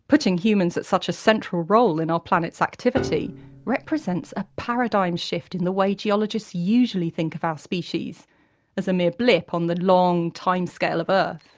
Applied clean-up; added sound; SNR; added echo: none; Piano; 14 dB; none.